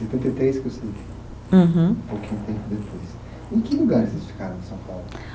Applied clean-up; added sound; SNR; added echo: none; none; none; none.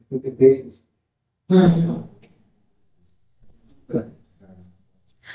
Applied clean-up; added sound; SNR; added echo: neural mask model DeepFilterNet 3.